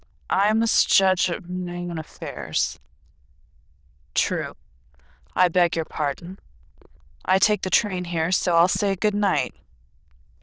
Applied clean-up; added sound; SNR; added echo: neural diffusion model UNIVERSE++.